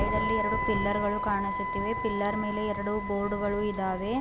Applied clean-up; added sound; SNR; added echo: none; Wind instrument, woodwind instrument + Thunder; 2 dB; none.